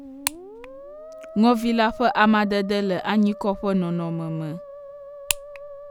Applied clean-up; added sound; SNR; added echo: none; Musical instrument; 16 dB; none.